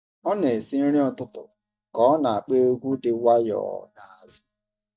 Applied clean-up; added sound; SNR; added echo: neural mask model DeepFilterNet 3.